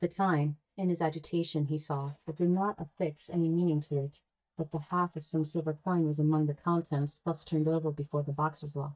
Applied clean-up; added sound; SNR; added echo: neural mask model DeepFilterNet 3.